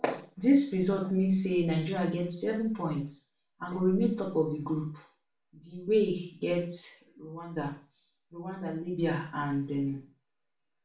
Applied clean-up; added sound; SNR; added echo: none; none; none; reverberation time 0.4 s.